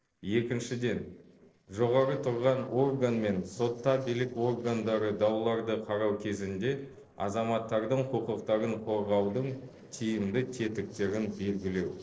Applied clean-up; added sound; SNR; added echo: neural separator model SepFormer DNS4.